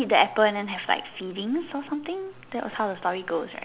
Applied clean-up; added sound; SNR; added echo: none; none; none; none.